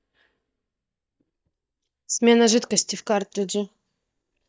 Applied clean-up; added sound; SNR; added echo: neural mask model DeepFilterNet 3.